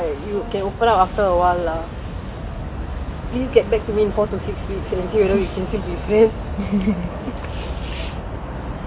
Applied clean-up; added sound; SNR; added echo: none; Brass instrument; 20 dB; none.